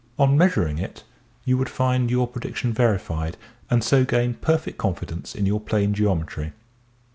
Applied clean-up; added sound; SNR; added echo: none; none; none; none.